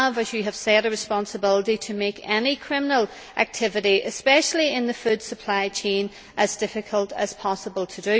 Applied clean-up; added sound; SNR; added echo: none; none; none; none.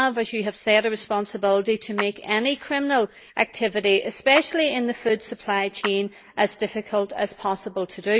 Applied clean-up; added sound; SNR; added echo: neural mask model Resemble Enhance denoiser.